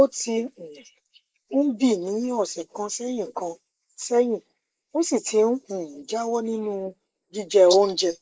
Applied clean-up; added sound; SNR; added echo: neural mask model Resemble Enhance denoiser.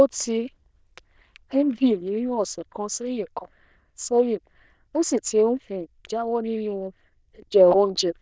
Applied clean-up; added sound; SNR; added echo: neural diffusion model UNIVERSE++.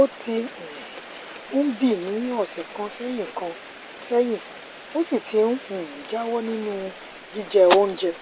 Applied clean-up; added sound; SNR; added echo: none; Rain; 16 dB; none.